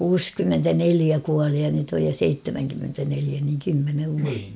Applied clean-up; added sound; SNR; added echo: none; none; none; none.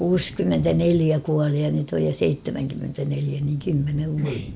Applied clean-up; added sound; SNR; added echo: none; Thunder / Wind; 17 dB; none.